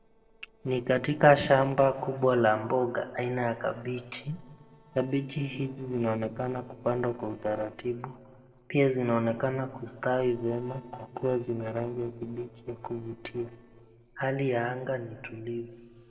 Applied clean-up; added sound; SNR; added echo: neural separator model SepFormer DNS4.